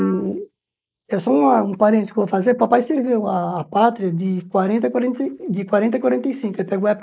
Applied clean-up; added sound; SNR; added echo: neural mask model Resemble Enhance denoiser.